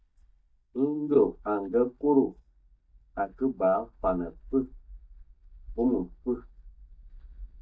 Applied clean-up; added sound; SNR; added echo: neural mask model DeepFilterNet 3.